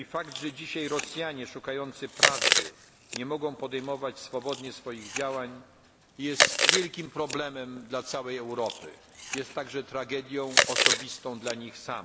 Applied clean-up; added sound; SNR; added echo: none; Chewing, mastication; -3 dB; none.